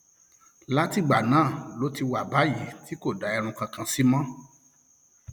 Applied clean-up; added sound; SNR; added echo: none; none; none; none.